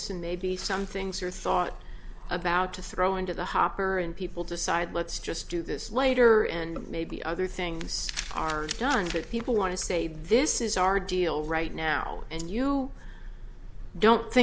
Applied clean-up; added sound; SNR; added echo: none; none; none; none.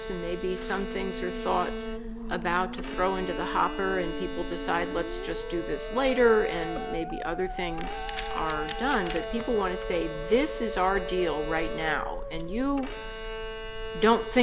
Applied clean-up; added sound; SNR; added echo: none; Bowed string instrument + Musical instrument; 7 dB; none.